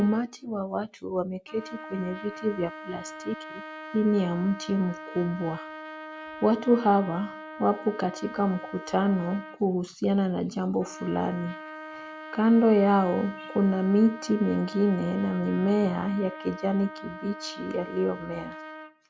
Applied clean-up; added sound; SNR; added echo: none; Trumpet; 14 dB; none.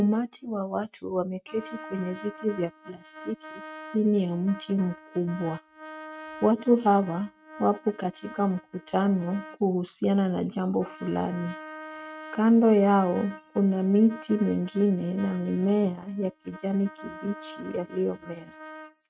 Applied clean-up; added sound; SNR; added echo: neural mask model RNNoise.